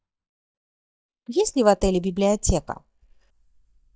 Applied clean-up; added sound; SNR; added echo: neural mask model DeepFilterNet 3.